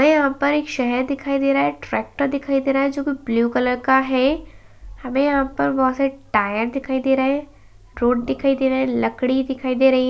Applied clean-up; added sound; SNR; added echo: none; none; none; none.